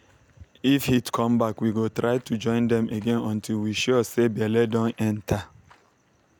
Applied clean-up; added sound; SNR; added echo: none; none; none; none.